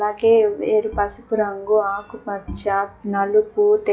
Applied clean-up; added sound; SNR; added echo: classical method log-MMSE.